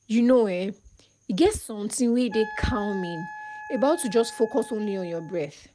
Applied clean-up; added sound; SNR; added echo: none; Wind instrument, woodwind instrument; 15 dB; none.